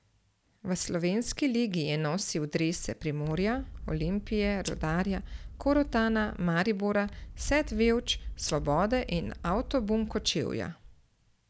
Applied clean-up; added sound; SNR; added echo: none; Scissors; 10 dB; none.